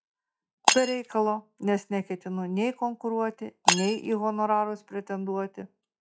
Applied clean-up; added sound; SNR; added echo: classical method log-MMSE.